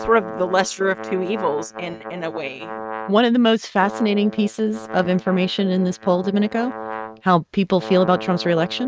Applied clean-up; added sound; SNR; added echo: neural mask model RNNoise.